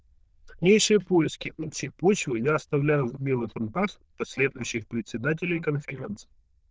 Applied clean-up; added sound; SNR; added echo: neural diffusion model UNIVERSE++.